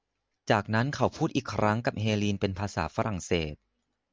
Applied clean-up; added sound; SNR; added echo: none; none; none; none.